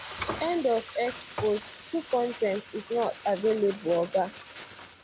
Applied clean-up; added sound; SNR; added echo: none; Frying (food); 12 dB; none.